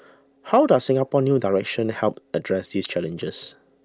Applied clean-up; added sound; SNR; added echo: none; none; none; none.